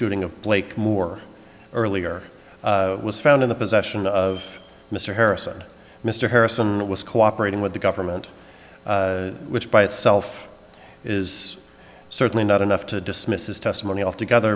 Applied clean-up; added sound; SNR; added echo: none; none; none; none.